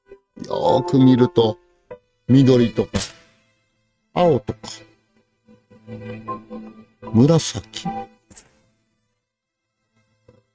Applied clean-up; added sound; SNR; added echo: neural mask model RNNoise.